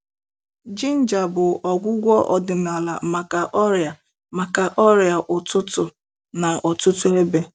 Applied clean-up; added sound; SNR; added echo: none; none; none; none.